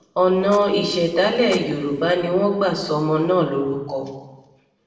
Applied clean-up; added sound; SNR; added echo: neural separator model SepFormer DNS4.